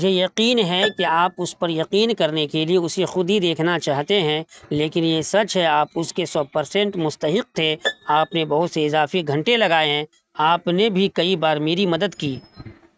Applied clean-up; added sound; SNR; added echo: neural mask model RNNoise.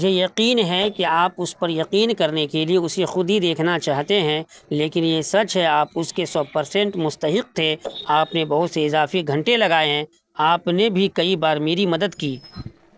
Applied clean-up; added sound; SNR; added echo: neural separator model SepFormer DNS4.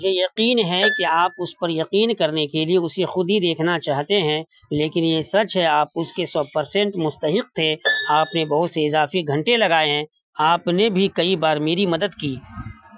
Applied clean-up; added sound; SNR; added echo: classical method Wiener filter.